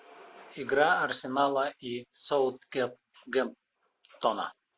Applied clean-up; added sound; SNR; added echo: none; none; none; none.